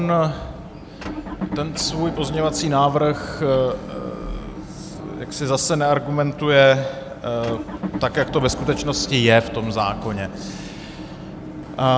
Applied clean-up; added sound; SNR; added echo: none; Motor vehicle (road) / Engine; 10 dB; none.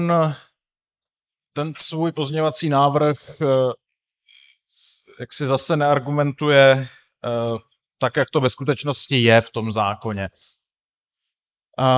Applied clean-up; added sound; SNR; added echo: neural mask model Resemble Enhance denoiser.